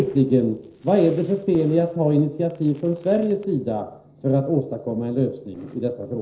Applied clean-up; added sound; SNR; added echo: neural separator model SepFormer DNS4.